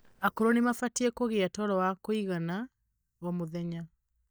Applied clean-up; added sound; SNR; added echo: neural mask model DeepFilterNet 3.